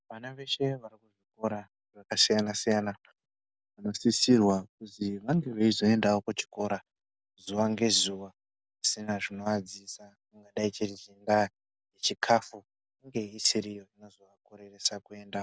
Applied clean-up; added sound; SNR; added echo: none; none; none; none.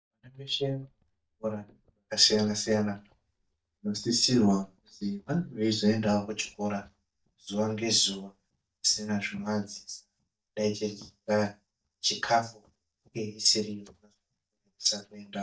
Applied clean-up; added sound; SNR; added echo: neural mask model DeepFilterNet 3.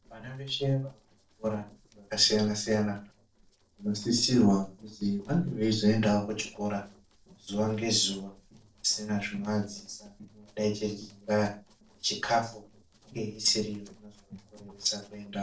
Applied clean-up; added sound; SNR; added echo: neural separator model SepFormer DNS4.